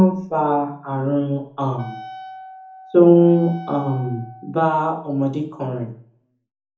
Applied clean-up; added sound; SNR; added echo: none; Wind instrument, woodwind instrument; 17 dB; reverberation time 0.6 s.